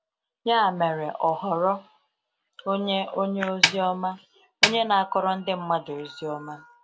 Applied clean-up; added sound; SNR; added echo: none; Snare drum; 0 dB; none.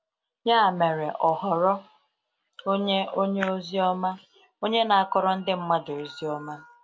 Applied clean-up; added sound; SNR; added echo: none; none; none; none.